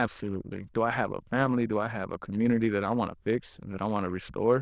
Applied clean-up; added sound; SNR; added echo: neural diffusion model UNIVERSE++.